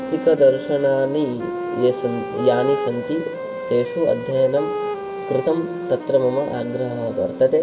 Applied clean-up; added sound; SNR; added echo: none; Wind instrument, woodwind instrument; 8 dB; reverberation time 1.6 s.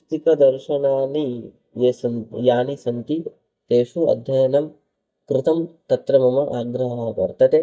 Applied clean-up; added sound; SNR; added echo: neural mask model DeepFilterNet 3.